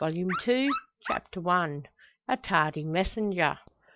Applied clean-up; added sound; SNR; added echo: neural mask model Resemble Enhance denoiser.